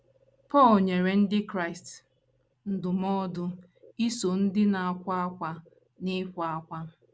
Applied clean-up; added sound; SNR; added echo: none; none; none; none.